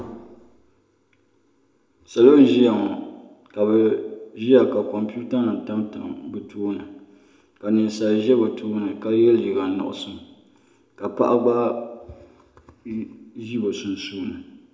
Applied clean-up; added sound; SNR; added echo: none; none; none; reverberation time 0.6 s.